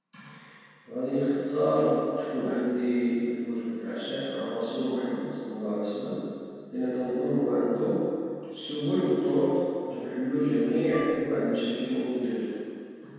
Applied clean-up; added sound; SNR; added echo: none; Wind instrument, woodwind instrument; 12 dB; reverberation time 2.1 s.